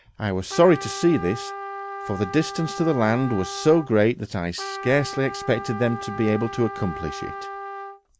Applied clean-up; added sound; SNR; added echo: none; Trumpet; 11 dB; none.